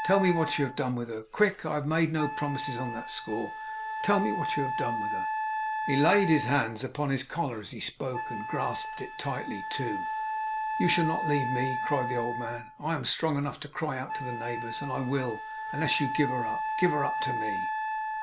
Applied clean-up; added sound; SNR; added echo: none; Wind instrument, woodwind instrument; 3 dB; none.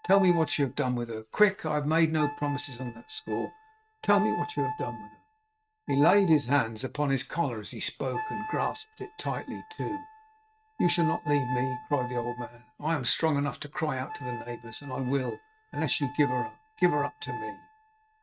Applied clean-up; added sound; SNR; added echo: neural mask model RNNoise.